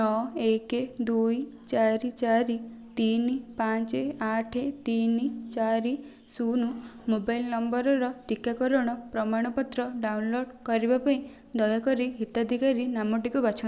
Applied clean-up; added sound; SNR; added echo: none; none; none; none.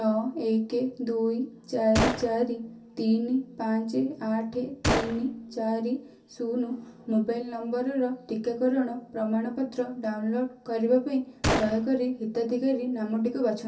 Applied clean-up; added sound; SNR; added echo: none; Gunshot, gunfire; 5 dB; reverberation time 0.3 s.